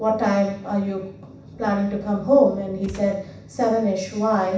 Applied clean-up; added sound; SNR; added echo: none; Gunshot, gunfire; 18 dB; reverberation time 0.7 s.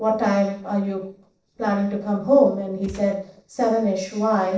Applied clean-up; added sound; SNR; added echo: neural separator model SepFormer DNS4.